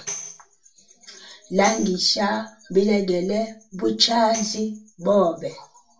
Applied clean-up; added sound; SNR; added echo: none; Tambourine; 15 dB; reverberation time 0.2 s.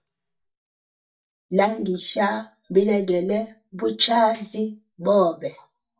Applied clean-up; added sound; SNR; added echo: neural mask model DeepFilterNet 3.